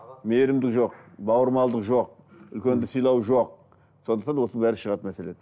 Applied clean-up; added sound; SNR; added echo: none; none; none; none.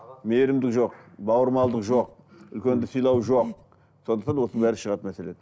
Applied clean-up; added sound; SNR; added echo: none; Breathing; 10 dB; none.